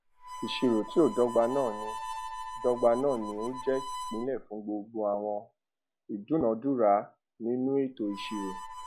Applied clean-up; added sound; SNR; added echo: none; Harmonica; 12 dB; none.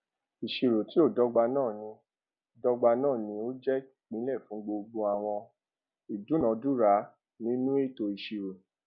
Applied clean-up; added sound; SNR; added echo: none; none; none; none.